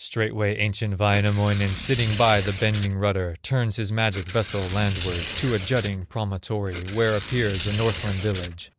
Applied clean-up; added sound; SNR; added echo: none; Tearing; 9 dB; none.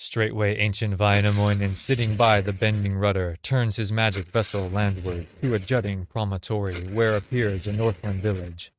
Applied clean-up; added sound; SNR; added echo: neural mask model RNNoise.